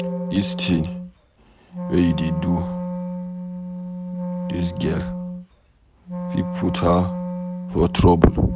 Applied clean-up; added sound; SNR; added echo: none; Wind instrument, woodwind instrument; 6 dB; none.